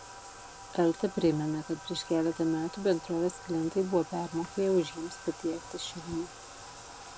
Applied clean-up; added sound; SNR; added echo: none; Bathtub (filling or washing); 15 dB; none.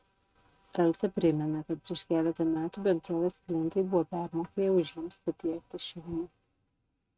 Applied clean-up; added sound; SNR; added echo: neural mask model RNNoise.